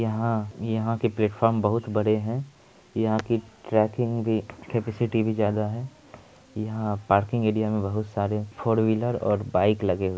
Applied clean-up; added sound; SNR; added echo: none; none; none; none.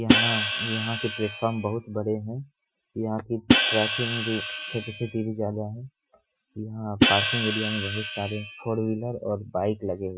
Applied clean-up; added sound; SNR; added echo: classical method Wiener filter.